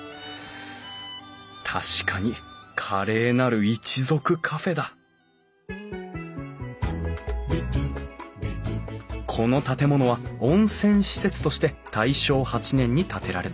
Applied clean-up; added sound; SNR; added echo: none; none; none; none.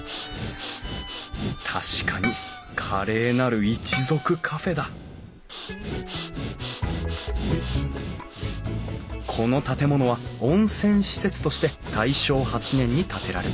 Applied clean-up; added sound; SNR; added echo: none; Breathing + Harp; 9 dB; none.